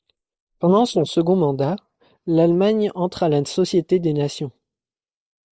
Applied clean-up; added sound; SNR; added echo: neural mask model Resemble Enhance denoiser.